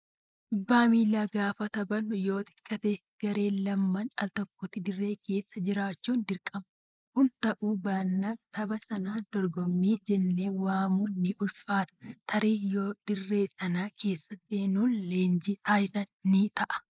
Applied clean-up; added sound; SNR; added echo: neural mask model Resemble Enhance denoiser.